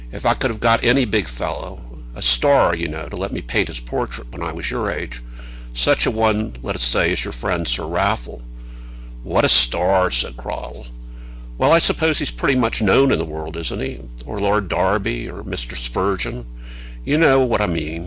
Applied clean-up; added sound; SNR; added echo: none; none; none; none.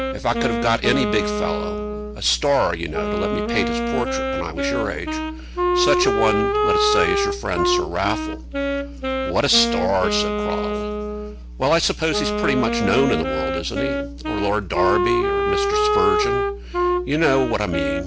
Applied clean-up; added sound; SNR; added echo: none; Wind instrument, woodwind instrument; 0 dB; none.